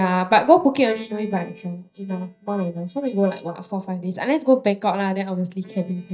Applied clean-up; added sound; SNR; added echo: neural mask model DeepFilterNet 3.